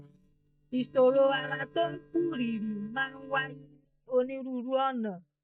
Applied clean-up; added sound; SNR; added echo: neural mask model DeepFilterNet 3.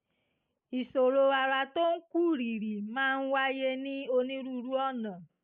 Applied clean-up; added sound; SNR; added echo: none; none; none; none.